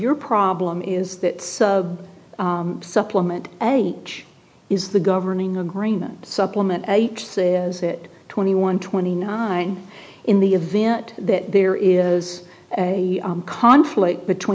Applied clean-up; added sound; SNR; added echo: none; none; none; none.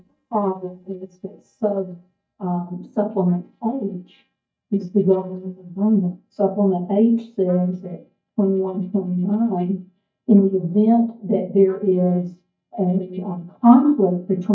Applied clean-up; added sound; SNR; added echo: neural mask model DeepFilterNet 3.